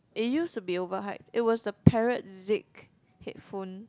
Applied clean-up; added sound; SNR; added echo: none; none; none; none.